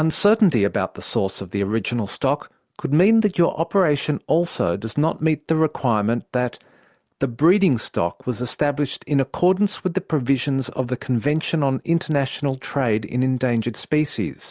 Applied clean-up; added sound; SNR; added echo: none; none; none; none.